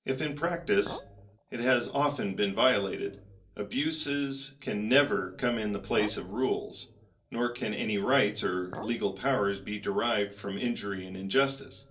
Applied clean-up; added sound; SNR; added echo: none; Chink, clink; 18 dB; reverberation time 0.3 s.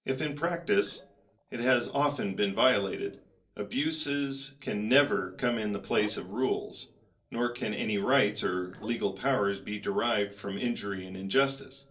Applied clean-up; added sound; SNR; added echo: neural separator model SepFormer DNS4.